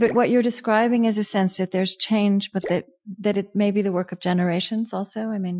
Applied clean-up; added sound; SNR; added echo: classical method Wiener filter.